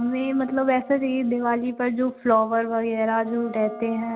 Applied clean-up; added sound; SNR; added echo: none; Wind instrument, woodwind instrument; 20 dB; none.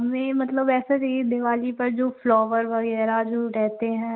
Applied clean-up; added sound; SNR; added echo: neural mask model Resemble Enhance denoiser.